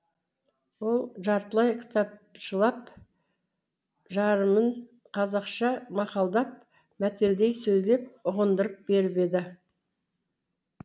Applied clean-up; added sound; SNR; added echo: none; none; none; none.